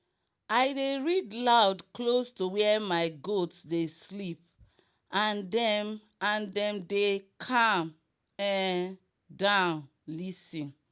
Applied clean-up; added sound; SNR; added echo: none; none; none; none.